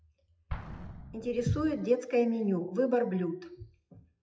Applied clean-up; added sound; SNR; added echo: classical method WPE with log-MMSE.